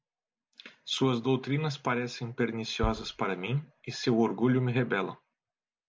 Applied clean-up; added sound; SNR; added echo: none; Bass drum; 11 dB; none.